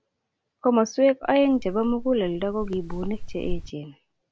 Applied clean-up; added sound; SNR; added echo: none; Wind; 9 dB; none.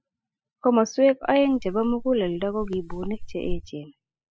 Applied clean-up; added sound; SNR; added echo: classical method spectral subtraction.